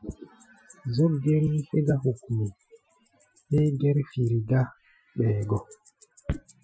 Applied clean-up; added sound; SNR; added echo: classical method Wiener filter.